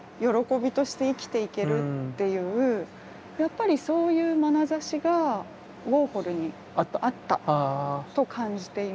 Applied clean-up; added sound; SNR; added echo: none; none; none; none.